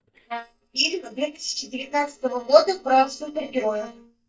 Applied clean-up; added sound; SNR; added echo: neural mask model DeepFilterNet 3.